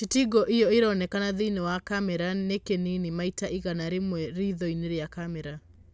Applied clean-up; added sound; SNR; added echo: none; none; none; none.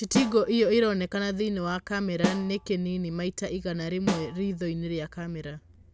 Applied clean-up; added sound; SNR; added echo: none; Snare drum; 7 dB; none.